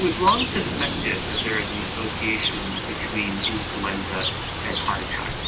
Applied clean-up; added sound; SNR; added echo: none; Bird; -1 dB; reverberation time 0.2 s.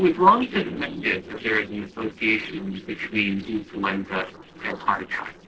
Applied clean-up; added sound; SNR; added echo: neural separator model SepFormer DNS4.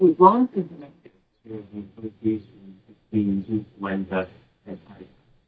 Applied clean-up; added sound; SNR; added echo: neural mask model DeepFilterNet 3.